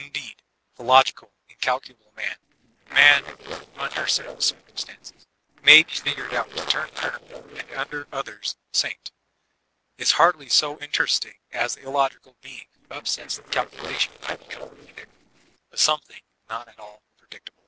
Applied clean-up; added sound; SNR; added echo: neural separator model SepFormer DNS4.